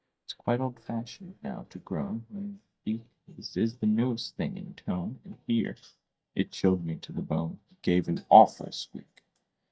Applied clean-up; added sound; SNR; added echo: neural mask model DeepFilterNet 3.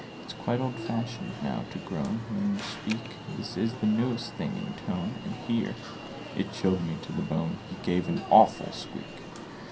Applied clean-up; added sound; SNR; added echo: none; Alarm; 11 dB; reverberation time 0.3 s.